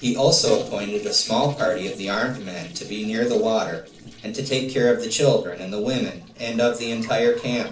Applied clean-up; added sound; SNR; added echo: neural separator model SepFormer DNS4.